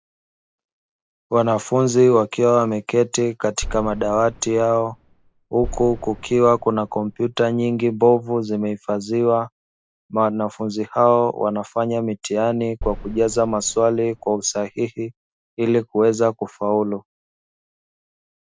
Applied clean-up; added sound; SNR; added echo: none; Boom; 14 dB; none.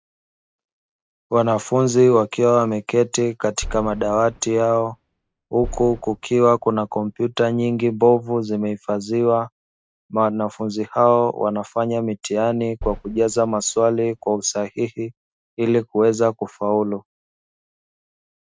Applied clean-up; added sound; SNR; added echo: neural mask model RNNoise.